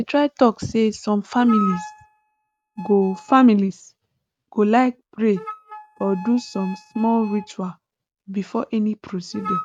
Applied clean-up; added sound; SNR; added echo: neural mask model RNNoise.